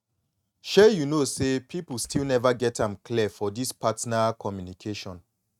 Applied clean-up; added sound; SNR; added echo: neural mask model RNNoise.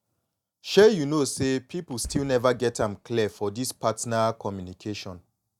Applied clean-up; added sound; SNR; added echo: neural mask model DeepFilterNet 3.